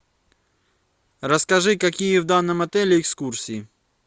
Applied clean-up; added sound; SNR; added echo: none; none; none; none.